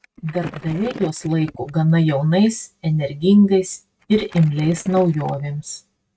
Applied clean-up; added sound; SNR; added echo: neural mask model RNNoise.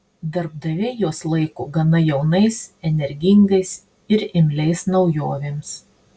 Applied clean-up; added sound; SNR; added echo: none; none; none; none.